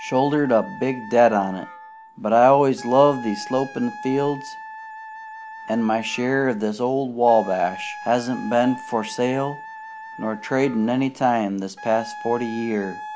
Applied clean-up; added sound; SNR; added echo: none; Wind instrument, woodwind instrument; 15 dB; none.